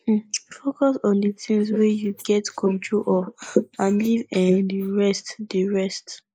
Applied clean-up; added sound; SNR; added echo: neural mask model Resemble Enhance denoiser.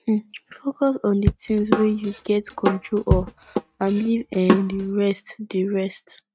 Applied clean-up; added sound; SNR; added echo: neural mask model RNNoise.